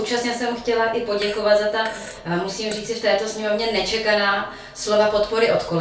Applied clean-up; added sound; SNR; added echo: none; Fart; 19 dB; reverberation time 0.3 s.